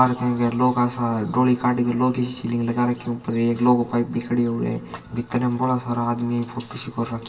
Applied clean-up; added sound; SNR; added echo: none; none; none; reverberation time 2.2 s.